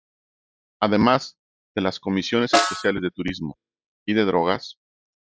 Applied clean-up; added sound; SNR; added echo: classical method spectral subtraction.